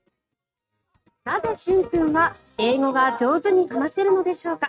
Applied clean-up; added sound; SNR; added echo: neural mask model RNNoise.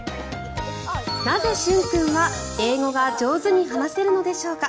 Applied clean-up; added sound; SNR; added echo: none; none; none; none.